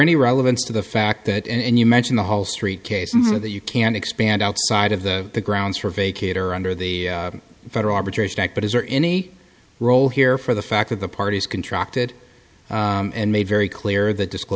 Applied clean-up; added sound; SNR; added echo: none; none; none; none.